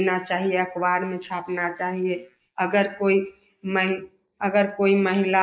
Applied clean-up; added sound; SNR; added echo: neural mask model Resemble Enhance denoiser.